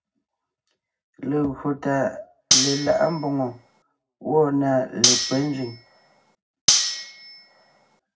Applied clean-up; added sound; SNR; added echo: none; Cutlery, silverware; -2 dB; reverberation time 0.4 s.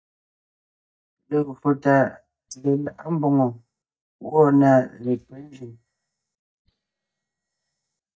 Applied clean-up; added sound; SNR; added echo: neural mask model DeepFilterNet 3.